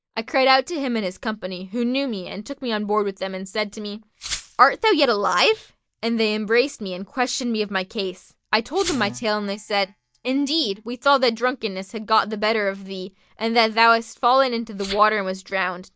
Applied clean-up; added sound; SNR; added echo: neural mask model DeepFilterNet 3.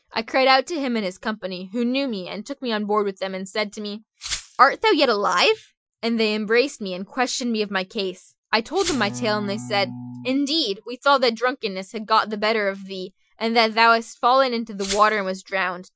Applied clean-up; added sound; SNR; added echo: classical method Wiener filter.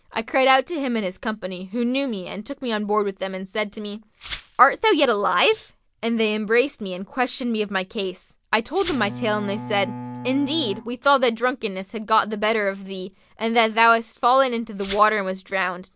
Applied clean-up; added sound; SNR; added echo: none; Glass + Bowed string instrument; 12 dB; none.